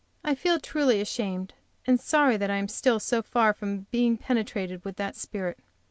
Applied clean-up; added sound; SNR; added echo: none; none; none; none.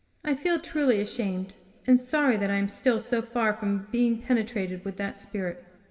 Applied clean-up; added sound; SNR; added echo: none; none; none; reverberation time 2.0 s.